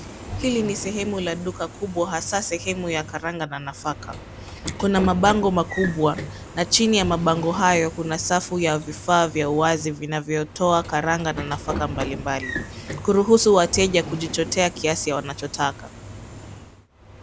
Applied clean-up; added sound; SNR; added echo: none; Sliding door / Train; 12 dB; none.